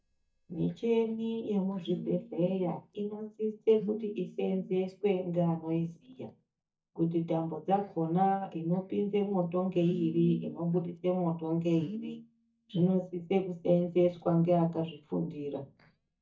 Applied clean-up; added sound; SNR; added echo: neural mask model DeepFilterNet 3.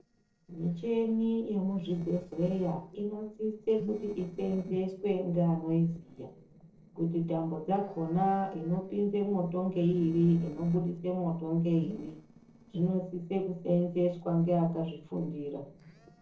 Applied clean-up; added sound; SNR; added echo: neural separator model SepFormer DNS4.